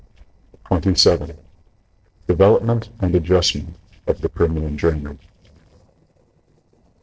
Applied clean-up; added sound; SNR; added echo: neural separator model SepFormer DNS4.